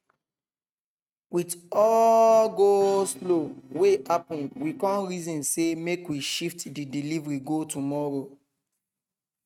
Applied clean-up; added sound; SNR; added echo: neural mask model RNNoise.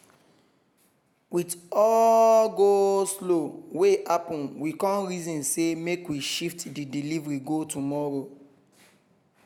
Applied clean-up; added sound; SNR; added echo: none; none; none; none.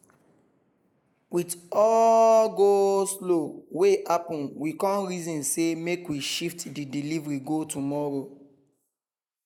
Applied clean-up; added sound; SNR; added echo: neural mask model Resemble Enhance denoiser.